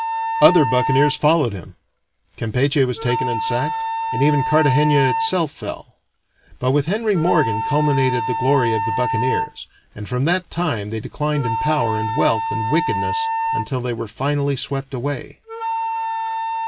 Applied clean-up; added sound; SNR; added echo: none; Wind instrument, woodwind instrument; 4 dB; none.